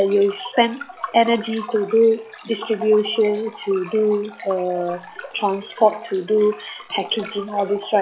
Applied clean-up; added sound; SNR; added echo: classical method log-MMSE.